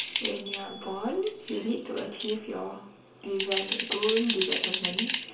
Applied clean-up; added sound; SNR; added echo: none; Typing; 2 dB; reverberation time 0.7 s.